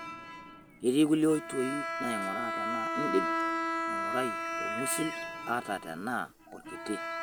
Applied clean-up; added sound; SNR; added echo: none; Bowed string instrument; 2 dB; none.